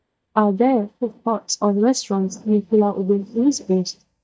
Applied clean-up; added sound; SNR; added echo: neural mask model DeepFilterNet 3.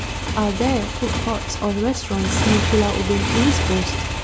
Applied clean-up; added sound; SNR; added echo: none; Motorcycle; 0 dB; none.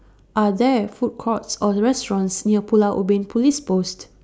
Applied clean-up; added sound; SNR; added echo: none; none; none; none.